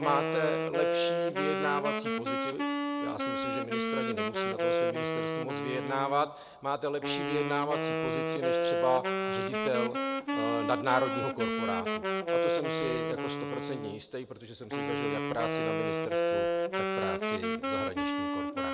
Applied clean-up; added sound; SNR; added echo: none; Wind instrument, woodwind instrument; -3 dB; none.